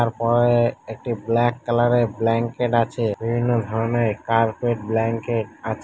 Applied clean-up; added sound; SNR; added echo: none; none; none; none.